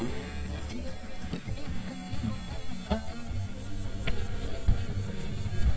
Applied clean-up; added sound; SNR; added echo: neural mask model DeepFilterNet 3.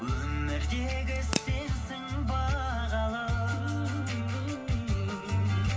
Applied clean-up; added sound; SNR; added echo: none; Crack / Crackle; 5 dB; reverberation time 0.2 s.